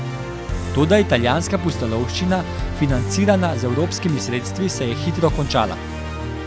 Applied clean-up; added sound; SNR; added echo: none; Musical instrument; 4 dB; none.